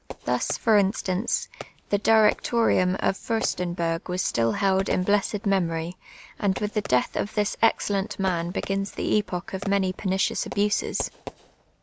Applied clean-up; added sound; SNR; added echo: none; Fireworks; 18 dB; none.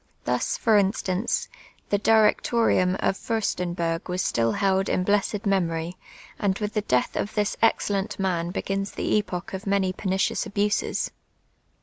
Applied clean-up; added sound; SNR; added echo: none; none; none; none.